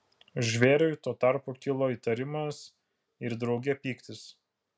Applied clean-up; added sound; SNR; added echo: none; none; none; none.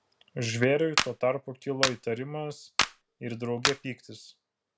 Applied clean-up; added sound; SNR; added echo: none; Clapping; 1 dB; none.